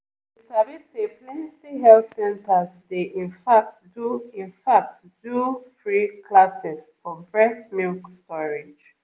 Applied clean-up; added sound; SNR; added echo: none; none; none; none.